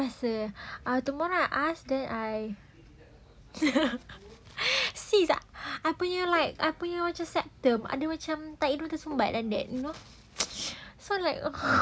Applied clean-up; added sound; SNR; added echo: none; Tap; 18 dB; none.